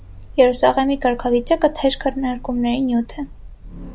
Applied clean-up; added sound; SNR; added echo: none; Sliding door; 15 dB; none.